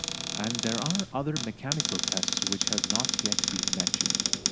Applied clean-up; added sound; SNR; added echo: none; Cupboard open or close; -5 dB; none.